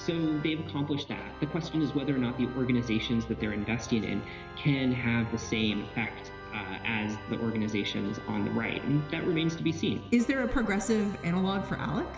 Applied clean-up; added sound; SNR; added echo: none; Organ; 12 dB; reverberation time 1.4 s.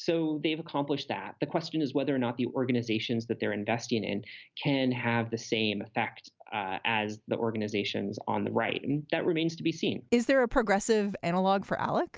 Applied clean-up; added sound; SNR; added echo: none; none; none; none.